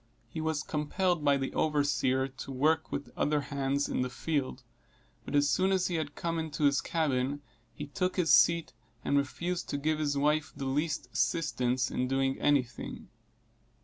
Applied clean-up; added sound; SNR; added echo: none; none; none; none.